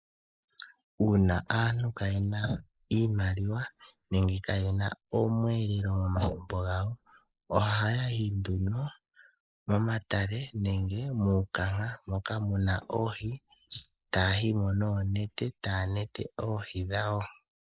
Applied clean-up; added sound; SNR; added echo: neural mask model Resemble Enhance denoiser.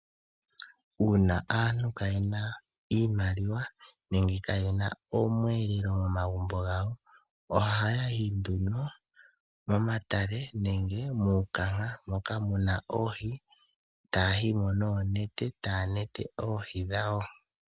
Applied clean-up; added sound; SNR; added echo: none; none; none; none.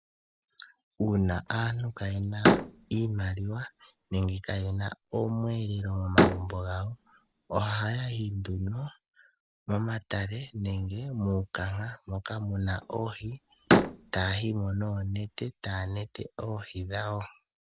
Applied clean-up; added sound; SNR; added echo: none; Slam; -1 dB; none.